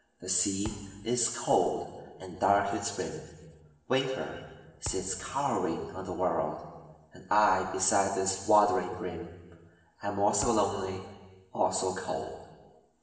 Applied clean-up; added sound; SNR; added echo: none; Thump, thud; 18 dB; reverberation time 1.3 s.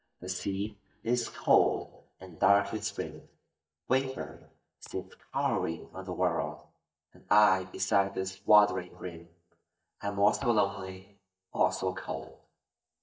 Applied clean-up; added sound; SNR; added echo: neural mask model DeepFilterNet 3.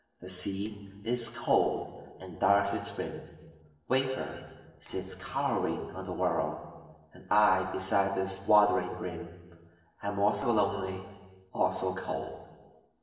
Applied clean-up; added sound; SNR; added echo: neural separator model SepFormer DNS4.